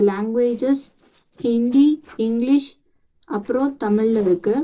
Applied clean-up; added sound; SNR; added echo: neural separator model SepFormer DNS4.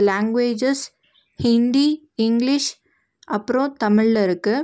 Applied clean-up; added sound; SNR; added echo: none; none; none; none.